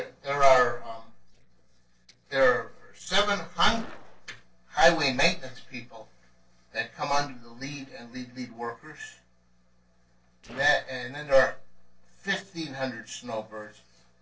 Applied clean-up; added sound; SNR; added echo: neural separator model SepFormer DNS4.